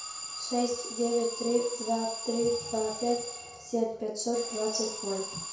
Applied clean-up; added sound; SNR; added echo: none; Alarm; 8 dB; reverberation time 0.5 s.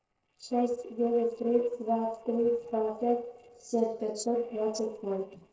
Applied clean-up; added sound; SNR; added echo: neural separator model SepFormer DNS4.